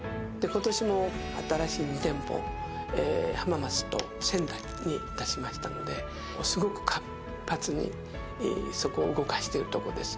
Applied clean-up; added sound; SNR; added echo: none; Coin (dropping); 16 dB; none.